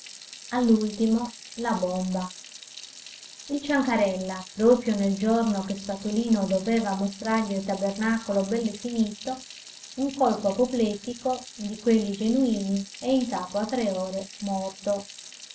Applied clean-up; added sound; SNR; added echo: none; Sink (filling or washing) / Water tap, faucet; 17 dB; none.